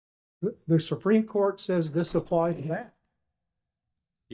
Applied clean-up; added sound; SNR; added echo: neural mask model DeepFilterNet 3.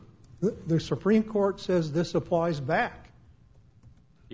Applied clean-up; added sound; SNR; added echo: none; none; none; none.